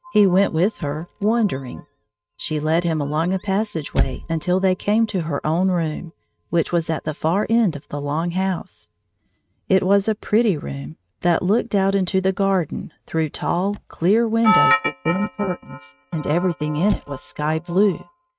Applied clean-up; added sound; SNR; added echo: neural mask model RNNoise.